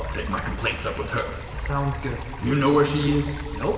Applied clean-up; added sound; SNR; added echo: none; Stream; 16 dB; reverberation time 2.6 s.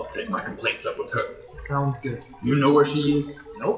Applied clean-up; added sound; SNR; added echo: classical method WPE with log-MMSE.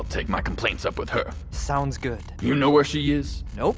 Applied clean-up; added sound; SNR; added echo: none; none; none; none.